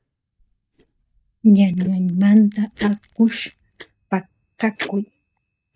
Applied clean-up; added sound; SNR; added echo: neural mask model DeepFilterNet 3.